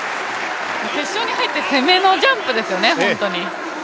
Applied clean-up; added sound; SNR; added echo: none; none; none; none.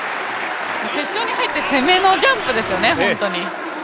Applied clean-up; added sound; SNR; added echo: none; Waves, surf; 12 dB; none.